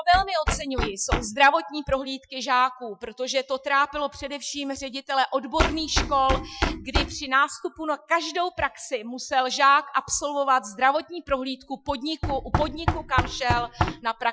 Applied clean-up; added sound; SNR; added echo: classical method Wiener filter.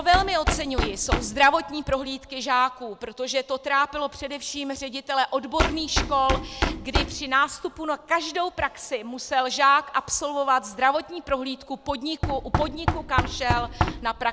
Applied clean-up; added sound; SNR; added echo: none; Knock; 6 dB; none.